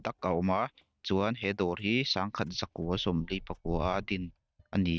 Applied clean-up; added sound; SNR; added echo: neural mask model RNNoise.